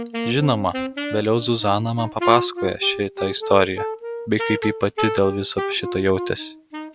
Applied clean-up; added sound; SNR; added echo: none; Wind instrument, woodwind instrument; 6 dB; none.